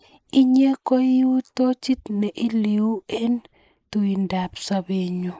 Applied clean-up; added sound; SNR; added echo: neural mask model Resemble Enhance denoiser.